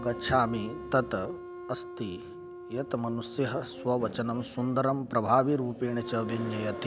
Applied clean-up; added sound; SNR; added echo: none; Wind instrument, woodwind instrument; 13 dB; none.